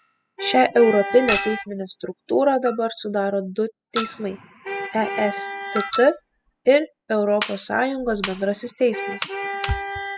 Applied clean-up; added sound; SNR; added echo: classical method spectral subtraction.